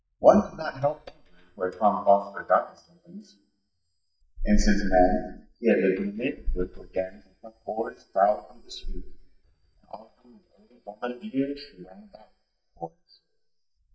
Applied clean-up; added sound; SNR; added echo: neural mask model DeepFilterNet 3.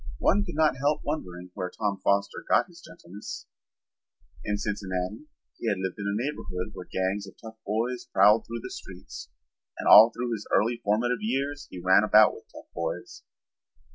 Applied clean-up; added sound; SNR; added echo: none; none; none; none.